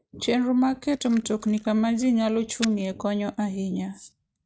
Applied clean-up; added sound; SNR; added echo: neural mask model RNNoise.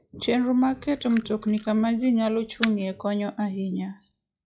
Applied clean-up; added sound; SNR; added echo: classical method log-MMSE.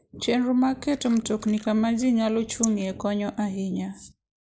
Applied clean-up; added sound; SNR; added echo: neural mask model Resemble Enhance denoiser.